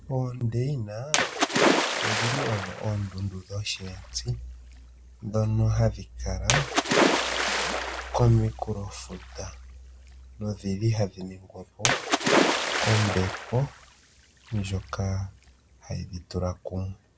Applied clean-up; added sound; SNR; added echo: none; Splash, splatter; 0 dB; none.